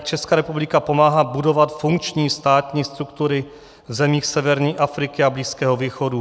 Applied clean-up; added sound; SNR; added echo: none; none; none; none.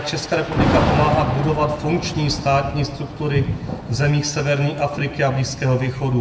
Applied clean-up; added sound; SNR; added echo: none; Thunder / Rain; 4 dB; reverberation time 0.8 s.